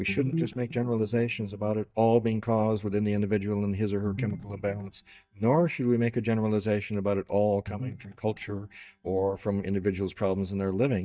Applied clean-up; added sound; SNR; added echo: neural mask model DeepFilterNet 3.